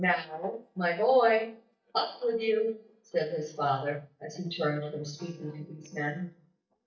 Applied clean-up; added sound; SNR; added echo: neural mask model DeepFilterNet 3.